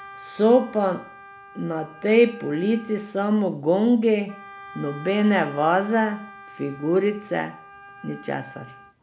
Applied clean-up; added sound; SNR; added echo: none; Wind instrument, woodwind instrument; 20 dB; none.